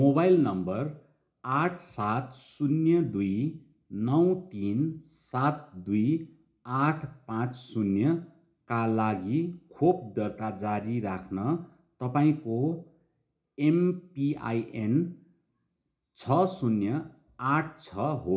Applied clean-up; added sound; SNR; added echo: none; none; none; reverberation time 0.4 s.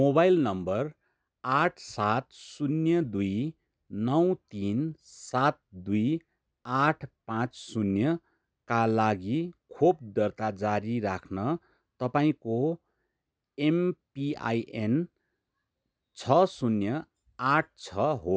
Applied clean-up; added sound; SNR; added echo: none; none; none; none.